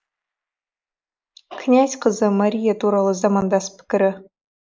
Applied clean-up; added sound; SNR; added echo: neural mask model Resemble Enhance denoiser.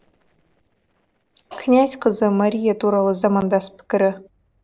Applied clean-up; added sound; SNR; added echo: neural separator model SepFormer DNS4.